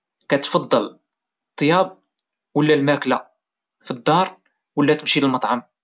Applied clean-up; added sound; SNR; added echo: none; none; none; none.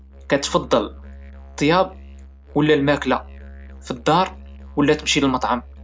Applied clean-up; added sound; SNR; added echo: none; Musical instrument; 18 dB; none.